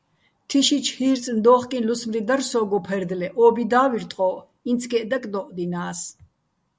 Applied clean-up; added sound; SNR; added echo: none; none; none; none.